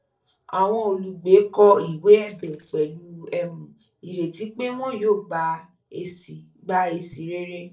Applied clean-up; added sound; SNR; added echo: neural separator model SepFormer DNS4.